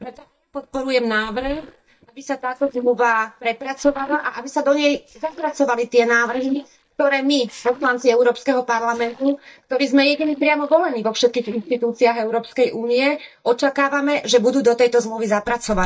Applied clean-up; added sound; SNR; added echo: neural mask model DeepFilterNet 3.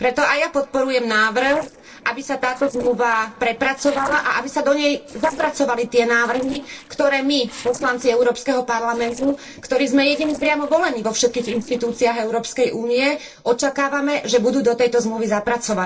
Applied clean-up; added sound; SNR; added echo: neural separator model SepFormer DNS4.